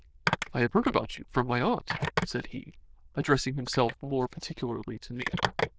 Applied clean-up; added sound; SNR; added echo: neural diffusion model UNIVERSE++.